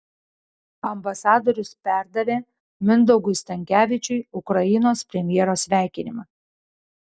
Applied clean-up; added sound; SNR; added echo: none; none; none; none.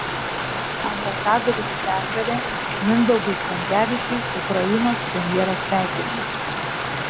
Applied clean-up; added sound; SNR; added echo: none; Stream; 1 dB; none.